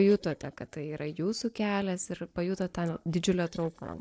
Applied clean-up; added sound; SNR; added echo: neural separator model SepFormer DNS4.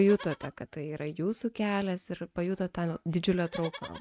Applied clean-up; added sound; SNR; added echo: neural mask model RNNoise.